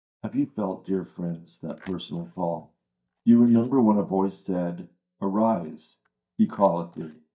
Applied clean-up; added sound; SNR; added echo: neural mask model DeepFilterNet 3.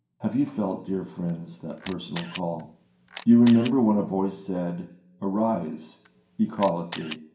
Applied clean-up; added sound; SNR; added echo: none; Camera; 17 dB; reverberation time 0.5 s.